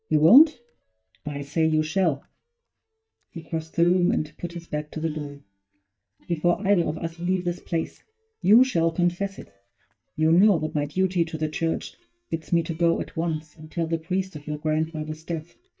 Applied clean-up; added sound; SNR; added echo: neural mask model DeepFilterNet 3.